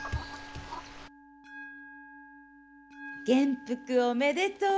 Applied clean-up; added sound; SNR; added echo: none; Bell; 16 dB; none.